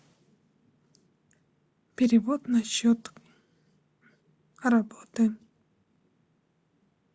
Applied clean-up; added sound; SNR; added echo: none; none; none; none.